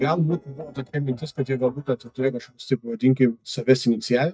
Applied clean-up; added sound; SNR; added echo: neural mask model DeepFilterNet 3.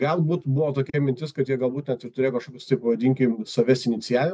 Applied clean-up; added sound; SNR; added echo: none; none; none; none.